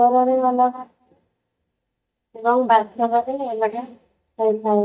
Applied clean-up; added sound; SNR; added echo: neural mask model DeepFilterNet 3.